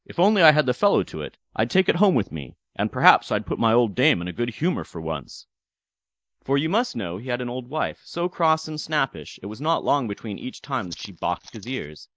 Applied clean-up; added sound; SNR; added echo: neural mask model Resemble Enhance denoiser.